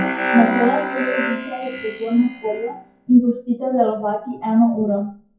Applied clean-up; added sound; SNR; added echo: classical method WPE with log-MMSE.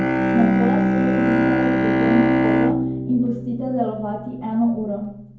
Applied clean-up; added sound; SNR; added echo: none; Bowed string instrument; -3 dB; reverberation time 0.9 s.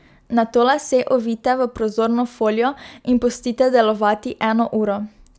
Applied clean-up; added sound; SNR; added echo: none; none; none; none.